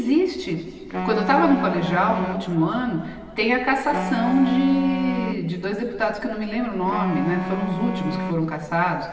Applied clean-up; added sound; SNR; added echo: none; Wind instrument, woodwind instrument; 7 dB; reverberation time 2.3 s.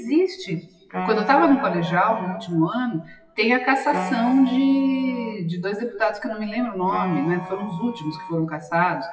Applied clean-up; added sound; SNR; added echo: classical method WPE with log-MMSE.